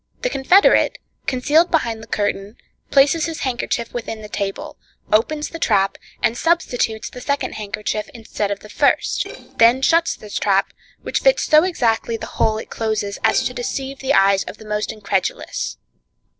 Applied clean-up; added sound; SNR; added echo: neural separator model SepFormer DNS4.